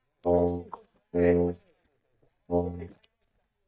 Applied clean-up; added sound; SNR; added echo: neural mask model DeepFilterNet 3.